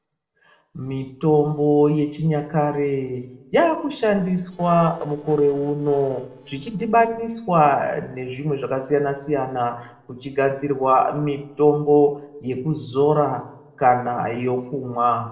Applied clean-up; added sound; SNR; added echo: neural separator model SepFormer DNS4.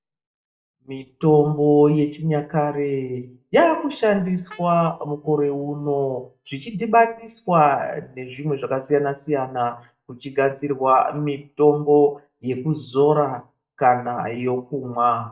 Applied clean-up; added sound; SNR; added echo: neural mask model DeepFilterNet 3.